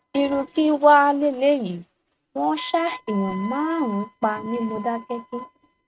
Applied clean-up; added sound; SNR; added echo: neural mask model RNNoise.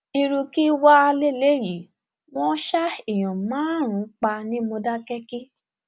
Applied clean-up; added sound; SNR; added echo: none; none; none; none.